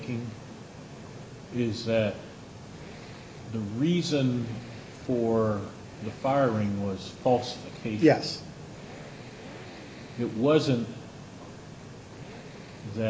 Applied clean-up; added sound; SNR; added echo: none; Accelerating, revving, vroom; 20 dB; none.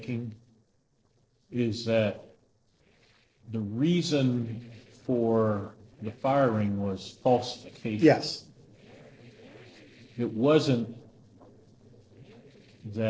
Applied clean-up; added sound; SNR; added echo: neural separator model SepFormer DNS4.